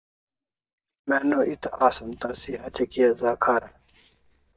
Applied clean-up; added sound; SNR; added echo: neural mask model DeepFilterNet 3.